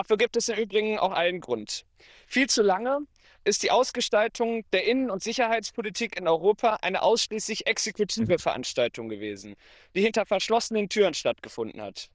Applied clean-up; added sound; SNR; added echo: neural diffusion model UNIVERSE++.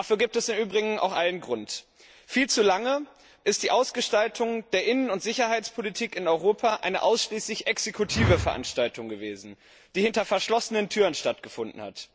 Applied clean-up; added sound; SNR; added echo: none; Whoosh, swoosh, swish; 5 dB; none.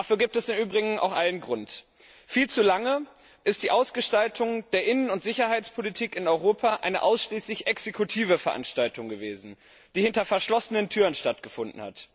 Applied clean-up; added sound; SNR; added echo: none; none; none; none.